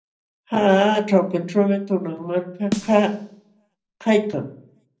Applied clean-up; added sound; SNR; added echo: none; Snare drum; 13 dB; reverberation time 0.5 s.